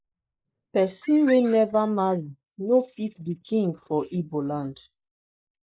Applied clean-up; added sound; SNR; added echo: neural mask model Resemble Enhance denoiser.